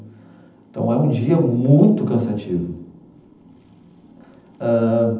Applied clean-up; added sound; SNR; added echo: none; none; none; reverberation time 0.8 s.